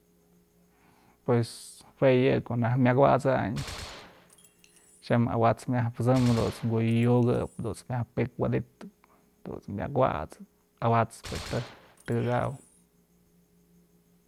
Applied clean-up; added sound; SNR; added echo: none; Gunshot, gunfire; 18 dB; none.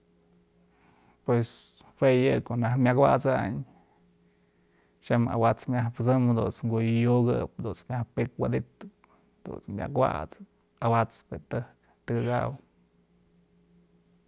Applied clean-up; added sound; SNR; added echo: none; none; none; none.